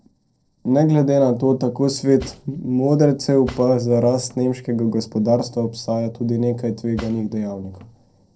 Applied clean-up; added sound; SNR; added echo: neural separator model SepFormer DNS4.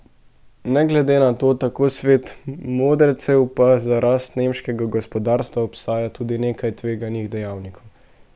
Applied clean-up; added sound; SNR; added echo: none; none; none; none.